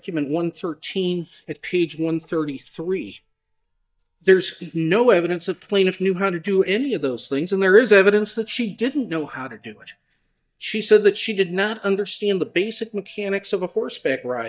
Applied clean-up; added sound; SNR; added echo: neural mask model DeepFilterNet 3.